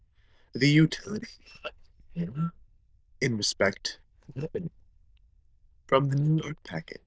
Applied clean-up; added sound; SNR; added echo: neural diffusion model UNIVERSE++.